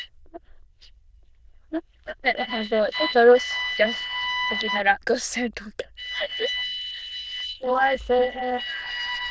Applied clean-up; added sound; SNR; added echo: neural diffusion model UNIVERSE++.